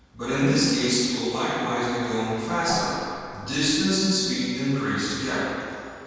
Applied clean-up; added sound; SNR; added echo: none; Gong; 11 dB; reverberation time 2.1 s.